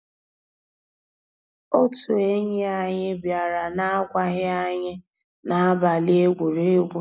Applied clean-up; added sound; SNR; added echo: none; none; none; none.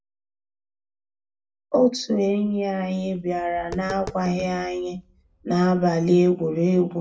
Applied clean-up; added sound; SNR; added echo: none; Tap; 19 dB; reverberation time 0.1 s.